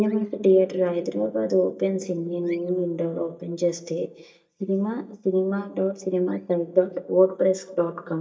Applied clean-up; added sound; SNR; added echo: neural mask model DeepFilterNet 3.